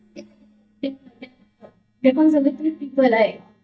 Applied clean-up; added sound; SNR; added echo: neural mask model DeepFilterNet 3.